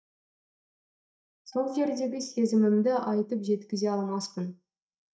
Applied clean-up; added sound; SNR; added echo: neural mask model DeepFilterNet 3.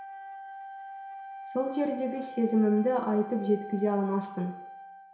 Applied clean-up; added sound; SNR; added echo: none; Wind instrument, woodwind instrument; 13 dB; reverberation time 0.7 s.